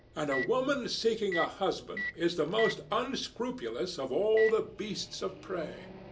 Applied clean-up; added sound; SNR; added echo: none; Microwave oven; 11 dB; reverberation time 0.2 s.